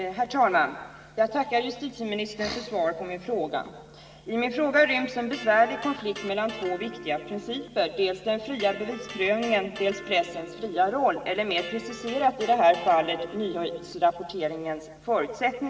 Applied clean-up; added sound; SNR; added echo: none; Electric guitar; 15 dB; reverberation time 1.9 s.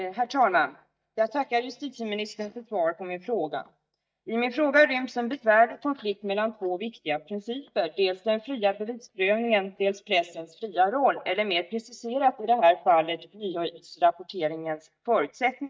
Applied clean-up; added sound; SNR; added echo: neural mask model DeepFilterNet 3.